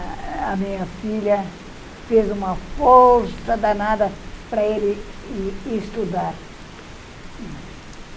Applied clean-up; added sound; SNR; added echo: none; Rain; 13 dB; none.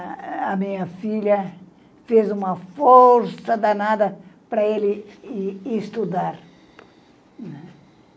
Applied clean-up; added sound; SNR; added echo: none; none; none; none.